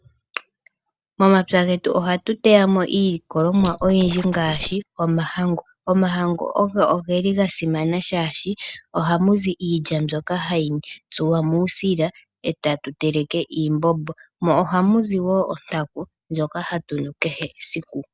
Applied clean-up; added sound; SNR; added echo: none; Scratching (performance technique); 13 dB; none.